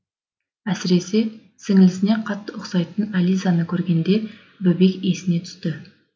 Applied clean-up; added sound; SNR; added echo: none; none; none; none.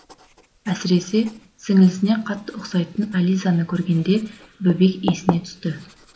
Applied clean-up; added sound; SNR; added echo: none; Writing; 15 dB; none.